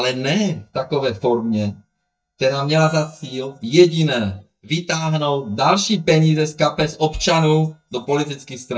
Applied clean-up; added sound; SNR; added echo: neural mask model DeepFilterNet 3.